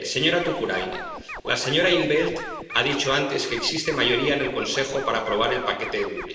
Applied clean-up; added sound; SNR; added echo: none; Scratching (performance technique); 12 dB; reverberation time 1.4 s.